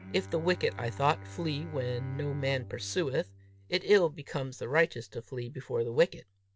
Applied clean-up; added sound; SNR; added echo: none; Bowed string instrument; 16 dB; none.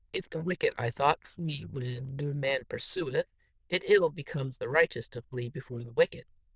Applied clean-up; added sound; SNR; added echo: neural diffusion model UNIVERSE++.